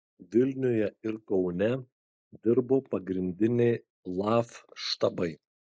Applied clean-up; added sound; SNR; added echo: neural mask model Resemble Enhance denoiser.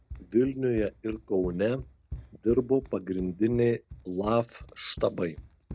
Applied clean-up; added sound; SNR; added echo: none; Run; 16 dB; none.